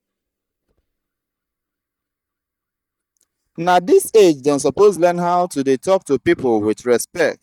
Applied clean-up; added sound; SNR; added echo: neural mask model DeepFilterNet 3.